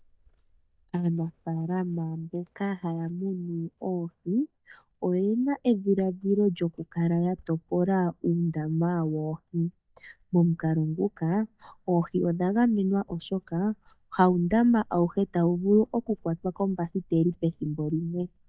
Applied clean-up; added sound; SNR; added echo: neural mask model DeepFilterNet 3.